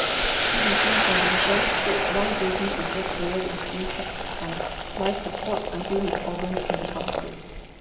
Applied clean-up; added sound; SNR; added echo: none; Boiling; -4 dB; reverberation time 1.6 s.